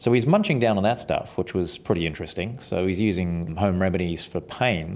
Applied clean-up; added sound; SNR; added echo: none; none; none; none.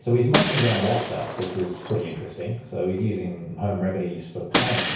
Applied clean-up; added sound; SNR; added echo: none; Shatter; 3 dB; reverberation time 0.6 s.